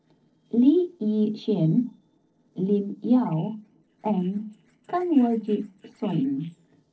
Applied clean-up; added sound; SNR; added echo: neural separator model SepFormer DNS4.